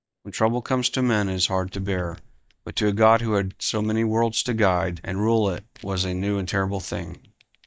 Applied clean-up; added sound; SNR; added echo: neural mask model DeepFilterNet 3.